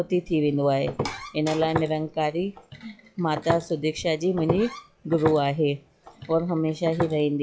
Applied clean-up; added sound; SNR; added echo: classical method log-MMSE.